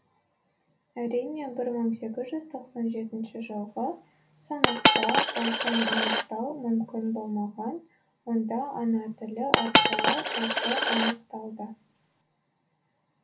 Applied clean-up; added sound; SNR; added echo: none; Coin (dropping); -4 dB; reverberation time 0.3 s.